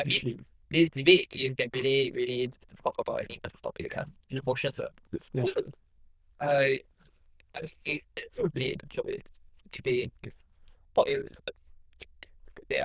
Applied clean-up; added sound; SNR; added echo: neural diffusion model UNIVERSE++.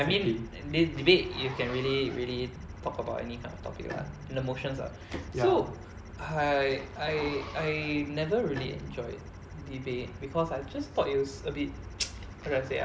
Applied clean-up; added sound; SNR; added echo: none; Bowed string instrument + Zipper (clothing); 18 dB; none.